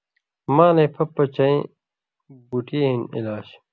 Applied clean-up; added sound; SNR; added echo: none; none; none; none.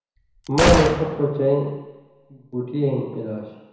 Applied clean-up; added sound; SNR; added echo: none; Gunshot, gunfire; 2 dB; reverberation time 1.0 s.